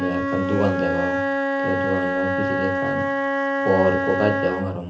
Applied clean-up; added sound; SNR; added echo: none; Wind instrument, woodwind instrument; -2 dB; reverberation time 0.3 s.